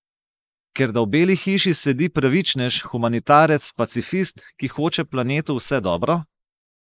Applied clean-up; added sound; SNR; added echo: neural mask model Resemble Enhance denoiser.